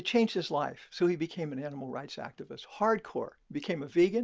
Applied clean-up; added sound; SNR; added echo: none; none; none; none.